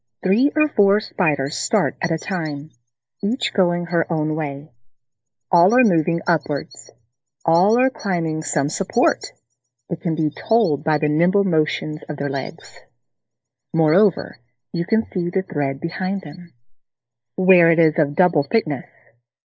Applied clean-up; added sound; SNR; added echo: neural mask model Resemble Enhance denoiser.